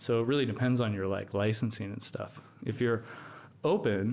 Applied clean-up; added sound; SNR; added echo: none; none; none; none.